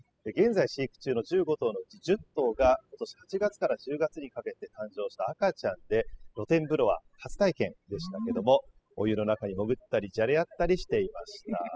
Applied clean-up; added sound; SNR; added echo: classical method spectral subtraction.